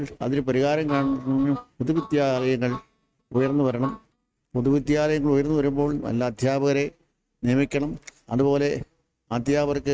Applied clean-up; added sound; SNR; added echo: neural mask model RNNoise.